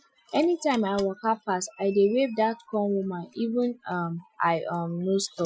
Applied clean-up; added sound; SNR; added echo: classical method Wiener filter.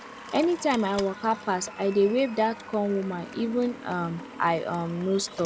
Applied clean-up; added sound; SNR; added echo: none; Applause + Drill; 15 dB; none.